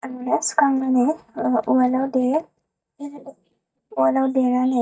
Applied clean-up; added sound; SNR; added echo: neural mask model DeepFilterNet 3.